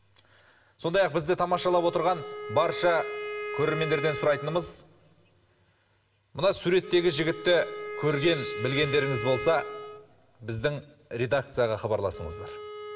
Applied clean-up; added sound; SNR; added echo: none; Wind instrument, woodwind instrument; 10 dB; reverberation time 1.0 s.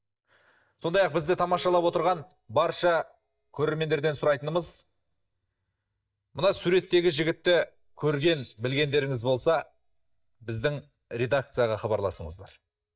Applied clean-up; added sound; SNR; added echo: neural mask model DeepFilterNet 3.